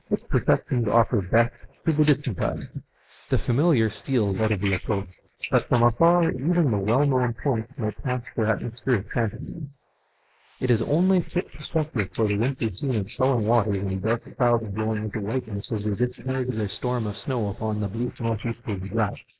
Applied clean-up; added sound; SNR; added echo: neural mask model Resemble Enhance denoiser.